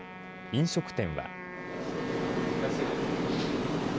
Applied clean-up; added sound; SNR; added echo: none; Wind instrument, woodwind instrument; 13 dB; none.